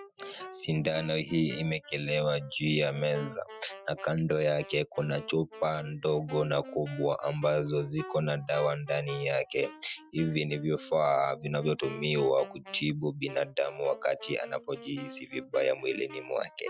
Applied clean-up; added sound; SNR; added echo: classical method Wiener filter.